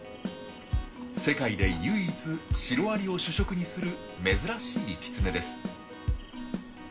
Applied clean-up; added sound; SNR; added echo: none; Keyboard (musical); 2 dB; reverberation time 0.3 s.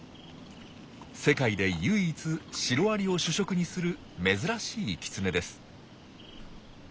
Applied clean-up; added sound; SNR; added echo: none; none; none; none.